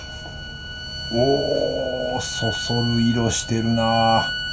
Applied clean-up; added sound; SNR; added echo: none; Bowed string instrument; 8 dB; reverberation time 0.2 s.